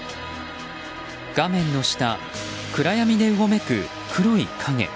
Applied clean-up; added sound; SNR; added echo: none; none; none; none.